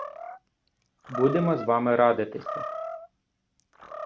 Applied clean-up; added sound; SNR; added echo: none; Animal; 10 dB; none.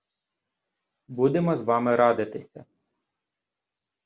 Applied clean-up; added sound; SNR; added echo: none; none; none; none.